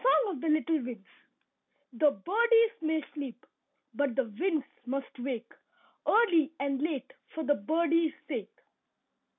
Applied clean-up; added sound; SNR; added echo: none; none; none; none.